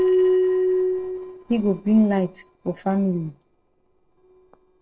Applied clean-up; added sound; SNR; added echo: neural separator model SepFormer DNS4.